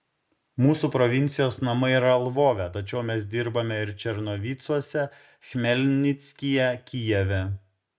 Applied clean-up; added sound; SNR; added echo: none; none; none; none.